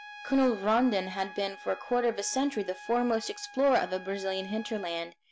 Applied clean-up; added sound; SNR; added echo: none; Trumpet; 17 dB; none.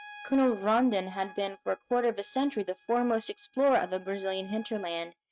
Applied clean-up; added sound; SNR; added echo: neural mask model RNNoise.